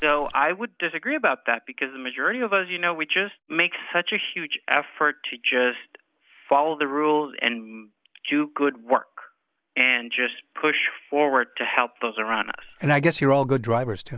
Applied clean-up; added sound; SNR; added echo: none; none; none; none.